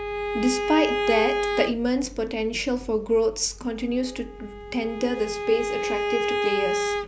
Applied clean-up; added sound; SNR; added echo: none; Bowed string instrument; 3 dB; none.